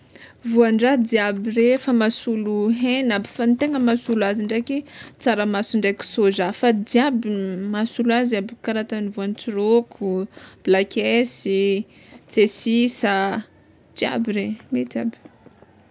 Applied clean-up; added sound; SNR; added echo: none; none; none; none.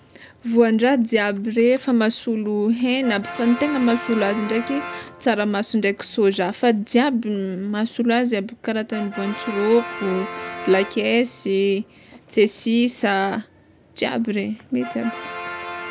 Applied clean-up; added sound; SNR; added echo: none; Brass instrument; 15 dB; none.